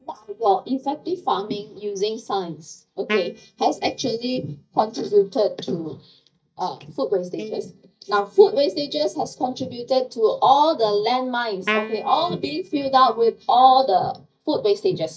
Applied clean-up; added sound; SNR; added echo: neural mask model DeepFilterNet 3.